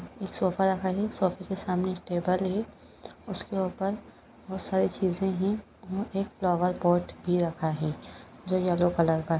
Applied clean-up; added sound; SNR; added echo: none; none; none; none.